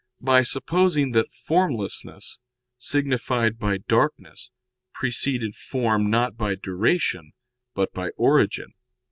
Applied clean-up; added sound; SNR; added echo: none; none; none; none.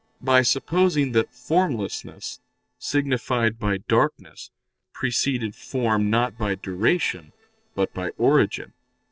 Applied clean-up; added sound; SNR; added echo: neural separator model SepFormer DNS4.